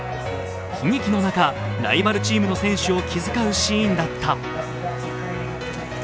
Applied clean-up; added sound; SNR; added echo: none; none; none; none.